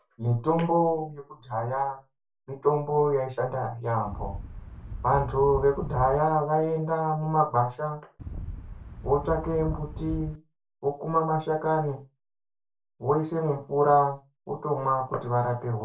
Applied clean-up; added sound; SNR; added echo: none; Wind; 9 dB; reverberation time 0.3 s.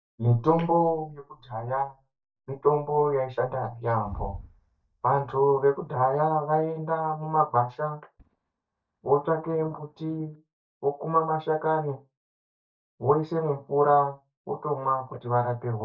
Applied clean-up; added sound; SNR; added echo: neural mask model DeepFilterNet 3.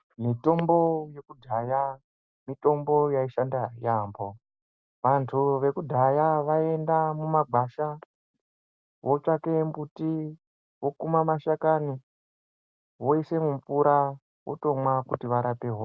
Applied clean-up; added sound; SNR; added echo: none; none; none; none.